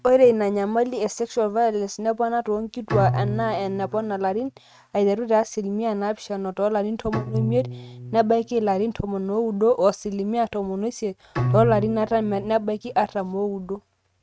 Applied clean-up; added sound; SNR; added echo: neural mask model RNNoise.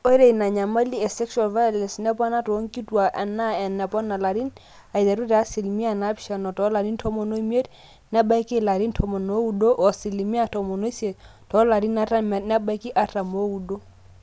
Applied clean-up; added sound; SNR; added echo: none; none; none; none.